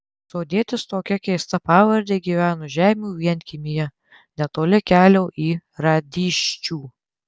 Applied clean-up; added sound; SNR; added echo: none; none; none; none.